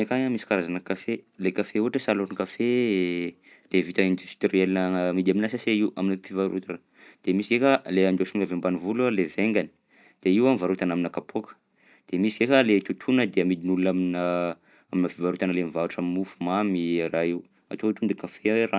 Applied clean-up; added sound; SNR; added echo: none; none; none; none.